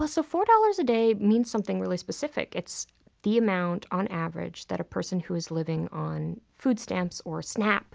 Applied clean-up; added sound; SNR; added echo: none; none; none; none.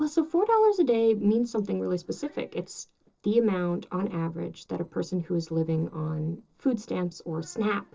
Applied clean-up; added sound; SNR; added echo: neural separator model SepFormer DNS4.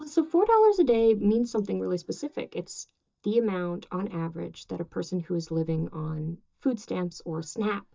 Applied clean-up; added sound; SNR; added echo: neural mask model DeepFilterNet 3.